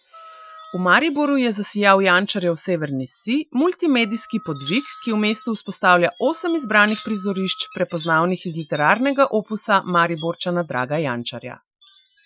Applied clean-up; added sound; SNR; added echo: classical method Wiener filter.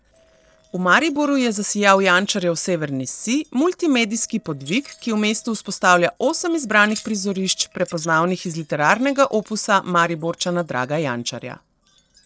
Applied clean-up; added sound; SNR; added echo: neural separator model SepFormer DNS4.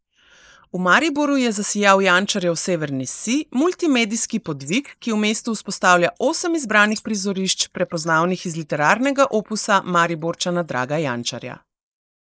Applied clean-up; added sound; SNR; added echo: neural mask model Resemble Enhance denoiser.